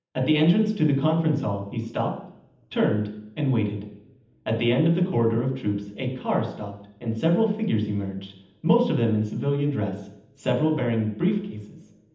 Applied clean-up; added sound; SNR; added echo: none; none; none; reverberation time 0.8 s.